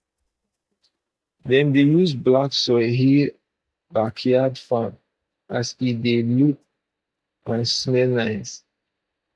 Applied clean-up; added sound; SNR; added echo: neural mask model DeepFilterNet 3.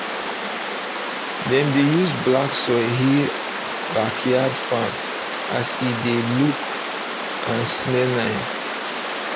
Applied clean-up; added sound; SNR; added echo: none; Water; 3 dB; none.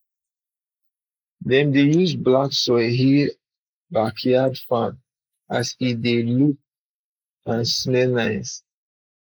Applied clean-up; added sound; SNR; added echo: neural mask model Resemble Enhance denoiser.